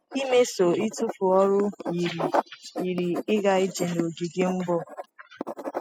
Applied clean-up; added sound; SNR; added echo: classical method spectral subtraction.